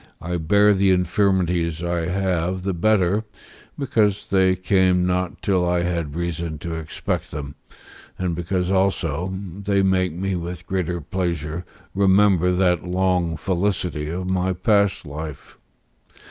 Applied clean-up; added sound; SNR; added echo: none; none; none; none.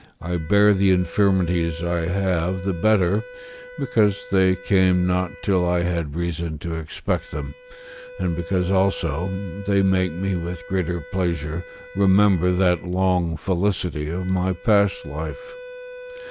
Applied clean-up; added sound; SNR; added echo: none; Wind instrument, woodwind instrument; 18 dB; none.